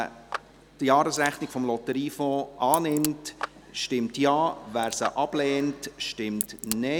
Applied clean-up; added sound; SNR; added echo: none; Crack + Clapping; 12 dB; none.